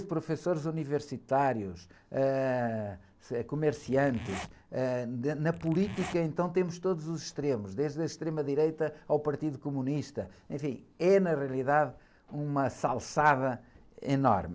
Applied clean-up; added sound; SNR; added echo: none; Zipper (clothing); 14 dB; none.